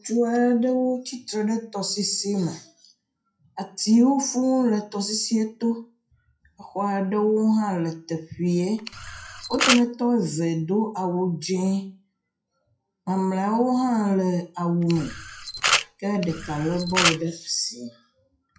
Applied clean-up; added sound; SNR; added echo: classical method WPE with log-MMSE.